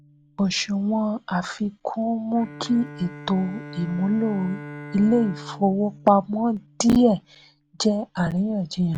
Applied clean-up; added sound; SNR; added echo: none; Bowed string instrument; 18 dB; none.